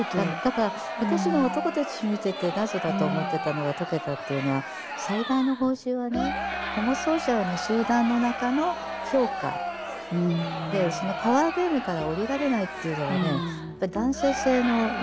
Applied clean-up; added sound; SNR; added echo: none; Crowd; 6 dB; none.